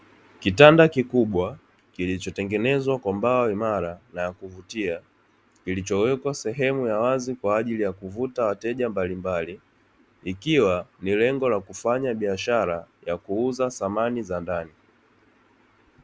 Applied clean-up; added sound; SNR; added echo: none; none; none; none.